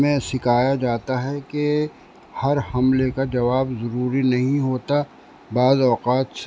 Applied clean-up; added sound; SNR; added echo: none; none; none; none.